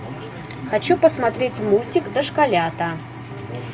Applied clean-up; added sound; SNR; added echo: none; none; none; none.